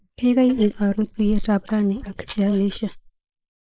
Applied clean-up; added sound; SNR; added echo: neural mask model Resemble Enhance denoiser.